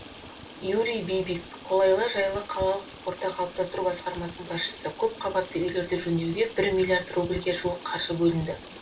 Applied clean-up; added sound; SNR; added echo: none; Stream; 15 dB; reverberation time 0.2 s.